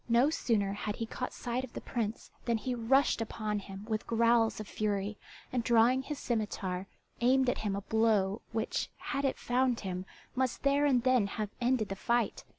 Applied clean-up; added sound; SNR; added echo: none; none; none; none.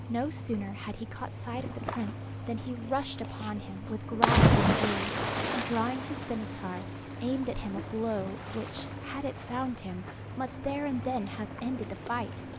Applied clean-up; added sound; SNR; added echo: none; Cricket / Waves, surf; -2 dB; none.